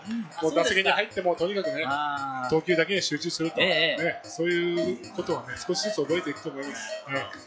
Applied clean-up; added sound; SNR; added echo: classical method log-MMSE.